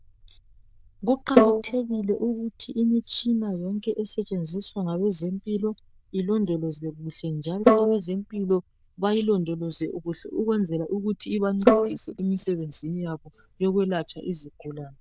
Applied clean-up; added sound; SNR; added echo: neural diffusion model UNIVERSE++.